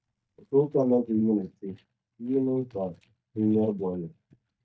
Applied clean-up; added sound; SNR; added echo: neural mask model DeepFilterNet 3.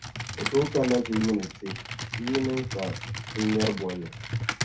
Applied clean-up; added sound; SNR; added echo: none; Computer keyboard; 5 dB; reverberation time 0.3 s.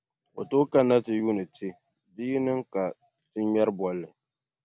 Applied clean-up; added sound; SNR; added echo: none; none; none; none.